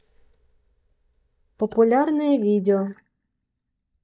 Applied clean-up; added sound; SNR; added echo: neural mask model DeepFilterNet 3.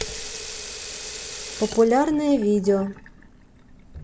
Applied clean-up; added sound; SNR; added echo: none; Sink (filling or washing) / Water tap, faucet; 12 dB; none.